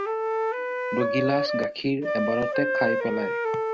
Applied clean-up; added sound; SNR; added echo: none; Wind instrument, woodwind instrument; -2 dB; none.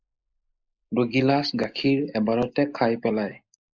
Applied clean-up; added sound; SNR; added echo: neural mask model Resemble Enhance denoiser.